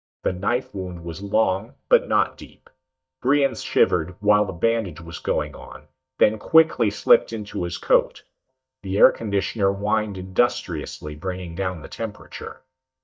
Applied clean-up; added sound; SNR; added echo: neural mask model DeepFilterNet 3.